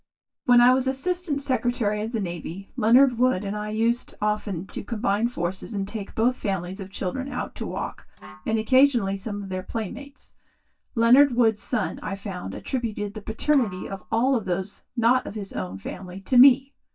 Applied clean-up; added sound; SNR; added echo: neural mask model DeepFilterNet 3.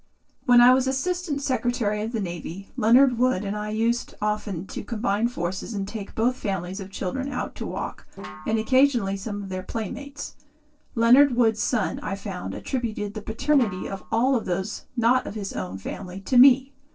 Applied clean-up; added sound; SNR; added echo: neural separator model SepFormer DNS4.